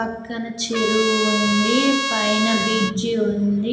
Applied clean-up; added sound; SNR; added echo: none; Trumpet; 3 dB; reverberation time 0.8 s.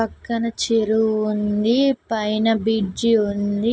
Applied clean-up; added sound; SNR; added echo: none; none; none; none.